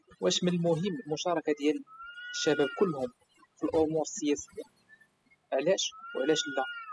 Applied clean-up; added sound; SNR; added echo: classical method spectral subtraction.